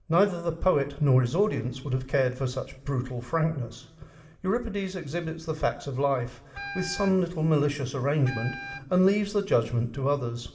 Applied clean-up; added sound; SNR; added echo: none; Wind instrument, woodwind instrument; 14 dB; reverberation time 2.6 s.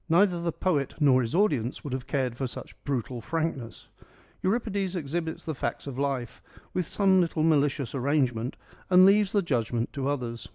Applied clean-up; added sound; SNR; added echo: none; none; none; none.